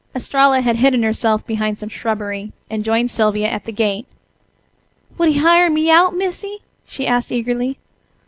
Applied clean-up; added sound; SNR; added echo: none; none; none; none.